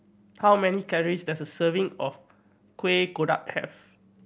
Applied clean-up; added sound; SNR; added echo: none; none; none; none.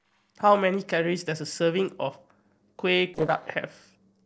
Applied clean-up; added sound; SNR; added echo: neural separator model SepFormer DNS4.